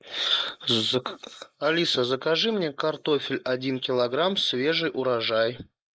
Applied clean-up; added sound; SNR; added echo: neural mask model Resemble Enhance denoiser.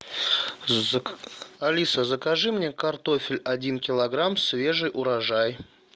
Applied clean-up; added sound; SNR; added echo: none; none; none; none.